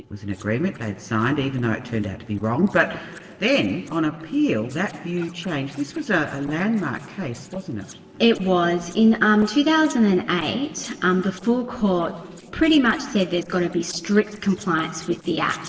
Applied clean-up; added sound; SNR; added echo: neural separator model SepFormer DNS4.